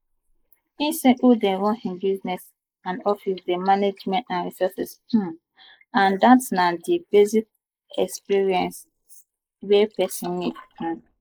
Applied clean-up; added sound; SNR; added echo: neural mask model Resemble Enhance denoiser.